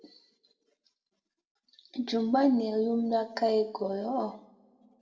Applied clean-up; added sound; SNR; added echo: none; none; none; reverberation time 0.6 s.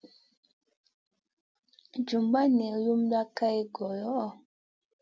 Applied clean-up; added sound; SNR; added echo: none; none; none; none.